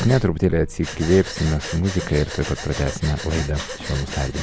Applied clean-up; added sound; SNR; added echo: none; Run + Breathing; 10 dB; none.